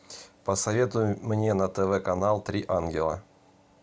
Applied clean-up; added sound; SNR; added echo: none; none; none; none.